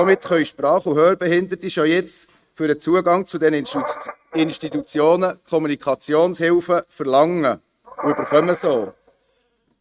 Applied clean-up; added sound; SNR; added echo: neural mask model RNNoise.